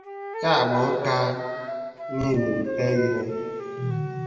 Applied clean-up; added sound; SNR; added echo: none; Wind instrument, woodwind instrument; 7 dB; reverberation time 2.2 s.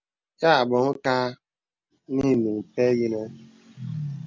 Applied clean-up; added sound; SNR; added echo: none; none; none; none.